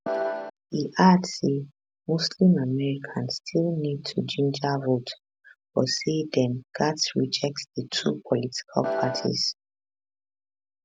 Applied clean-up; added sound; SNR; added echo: none; Piano; 2 dB; none.